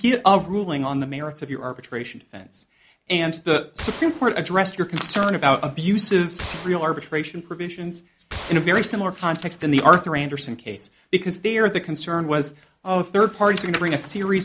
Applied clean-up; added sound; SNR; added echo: none; Gunshot, gunfire; 17 dB; none.